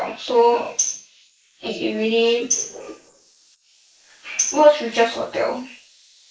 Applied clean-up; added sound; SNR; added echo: neural mask model Resemble Enhance denoiser.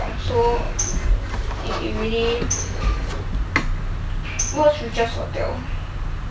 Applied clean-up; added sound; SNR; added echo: none; Tambourine; 12 dB; none.